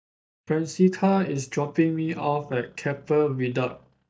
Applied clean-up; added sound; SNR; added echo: neural mask model DeepFilterNet 3.